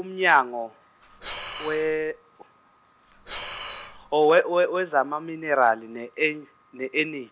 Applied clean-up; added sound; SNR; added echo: none; Breathing; 14 dB; none.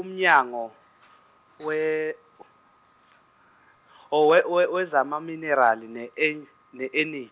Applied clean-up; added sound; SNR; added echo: none; none; none; none.